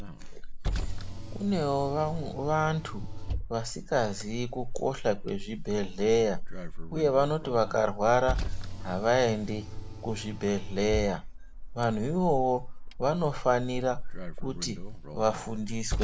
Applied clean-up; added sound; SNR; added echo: none; Car; 4 dB; none.